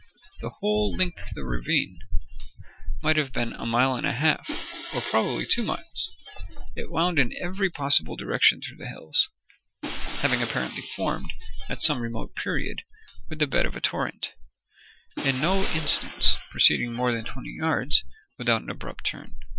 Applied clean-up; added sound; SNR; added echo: classical method Wiener filter.